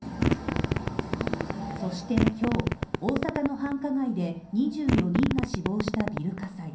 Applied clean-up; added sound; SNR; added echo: none; Fart; 0 dB; reverberation time 0.6 s.